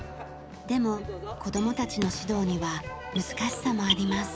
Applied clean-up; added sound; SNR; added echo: none; none; none; none.